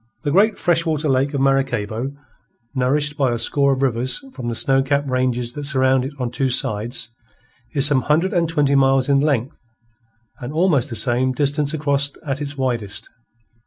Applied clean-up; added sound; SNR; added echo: none; none; none; none.